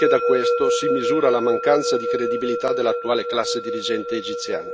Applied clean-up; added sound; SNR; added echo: none; Musical instrument; 0 dB; none.